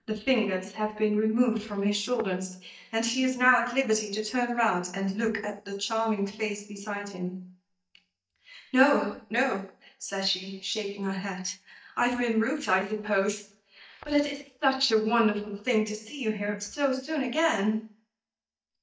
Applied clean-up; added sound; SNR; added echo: neural mask model DeepFilterNet 3.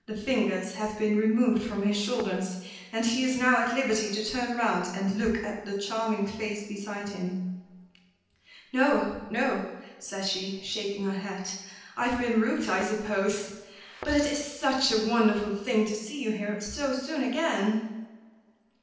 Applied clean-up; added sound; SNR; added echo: none; Thump, thud; 18 dB; reverberation time 0.9 s.